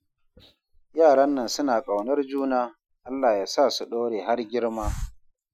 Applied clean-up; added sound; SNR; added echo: classical method Wiener filter.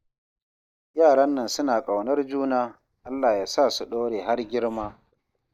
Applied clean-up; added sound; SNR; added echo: neural mask model DeepFilterNet 3.